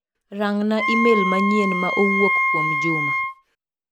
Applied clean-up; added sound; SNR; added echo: none; Wind instrument, woodwind instrument; 0 dB; none.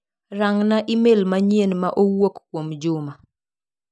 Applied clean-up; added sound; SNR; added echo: none; none; none; none.